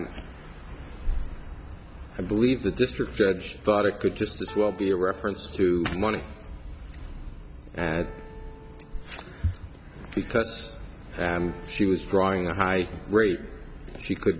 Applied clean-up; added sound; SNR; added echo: none; Piano; 18 dB; none.